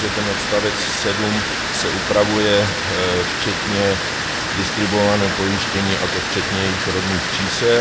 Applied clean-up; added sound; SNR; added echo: none; Water; 1 dB; none.